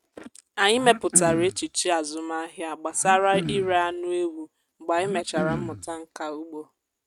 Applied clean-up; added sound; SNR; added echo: neural mask model RNNoise.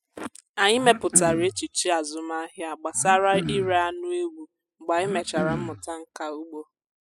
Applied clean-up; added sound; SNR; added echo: classical method spectral subtraction.